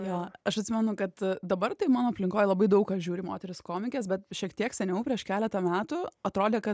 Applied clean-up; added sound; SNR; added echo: none; none; none; none.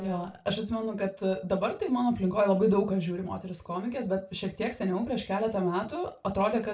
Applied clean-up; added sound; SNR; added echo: none; none; none; reverberation time 0.3 s.